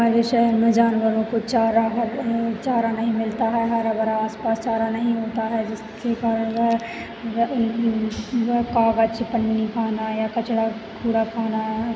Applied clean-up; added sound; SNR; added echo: none; none; none; none.